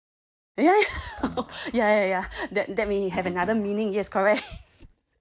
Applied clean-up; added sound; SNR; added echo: neural mask model DeepFilterNet 3.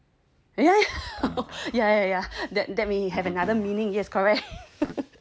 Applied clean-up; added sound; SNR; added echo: none; Guitar; 17 dB; none.